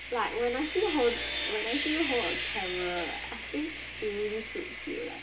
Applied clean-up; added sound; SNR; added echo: none; Sawing; 4 dB; reverberation time 0.2 s.